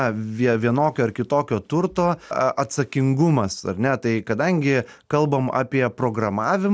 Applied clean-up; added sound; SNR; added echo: none; none; none; none.